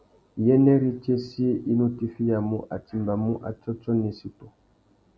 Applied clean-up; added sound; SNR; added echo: none; none; none; none.